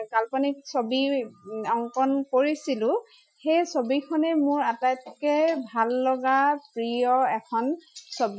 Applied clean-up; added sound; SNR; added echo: classical method Wiener filter.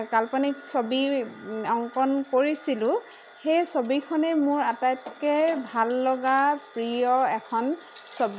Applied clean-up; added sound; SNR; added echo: none; Cricket; 20 dB; none.